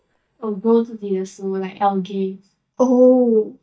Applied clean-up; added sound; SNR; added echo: neural mask model DeepFilterNet 3.